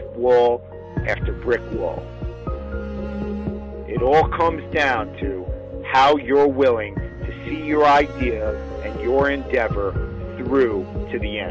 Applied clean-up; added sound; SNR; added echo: none; none; none; none.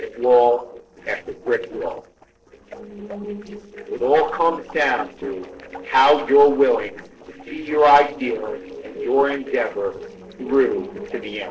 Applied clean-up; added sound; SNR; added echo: neural separator model SepFormer DNS4.